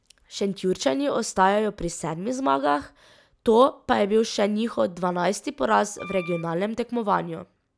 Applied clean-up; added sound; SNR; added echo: none; Wind instrument, woodwind instrument; 17 dB; none.